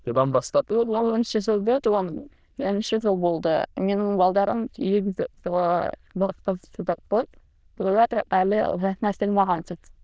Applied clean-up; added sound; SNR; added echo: neural diffusion model UNIVERSE++.